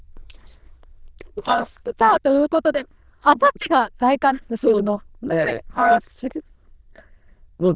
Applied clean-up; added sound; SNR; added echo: neural diffusion model UNIVERSE++.